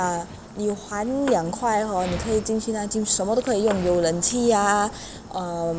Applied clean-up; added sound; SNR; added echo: none; Tap / Hammer + Dog; 16 dB; none.